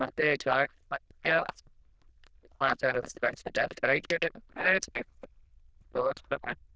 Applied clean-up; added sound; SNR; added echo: neural diffusion model UNIVERSE++.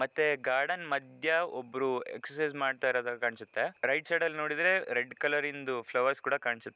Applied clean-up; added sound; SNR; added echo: none; none; none; none.